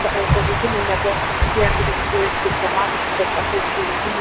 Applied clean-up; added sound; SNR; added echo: none; Water; -4 dB; none.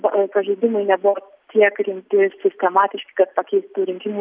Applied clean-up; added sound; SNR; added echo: none; none; none; none.